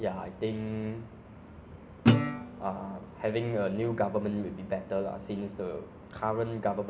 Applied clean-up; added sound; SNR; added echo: none; Guitar; -4 dB; none.